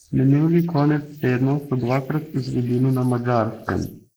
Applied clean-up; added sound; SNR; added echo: neural mask model Resemble Enhance denoiser.